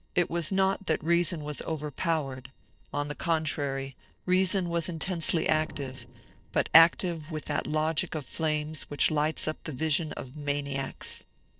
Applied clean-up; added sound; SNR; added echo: neural separator model SepFormer DNS4.